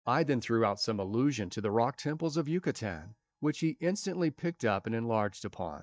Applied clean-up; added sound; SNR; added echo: neural mask model DeepFilterNet 3.